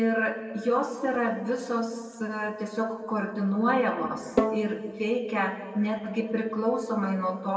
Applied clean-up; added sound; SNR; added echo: neural separator model SepFormer DNS4.